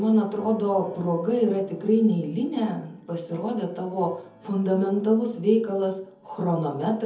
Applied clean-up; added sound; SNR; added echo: none; none; none; reverberation time 0.7 s.